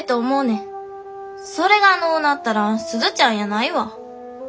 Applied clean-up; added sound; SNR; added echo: none; none; none; none.